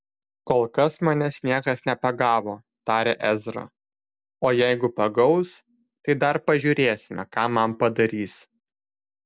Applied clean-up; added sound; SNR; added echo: none; none; none; none.